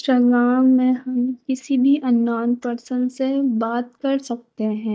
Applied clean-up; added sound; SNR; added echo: neural mask model DeepFilterNet 3.